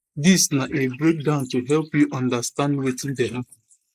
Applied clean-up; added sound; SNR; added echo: neural mask model Resemble Enhance denoiser.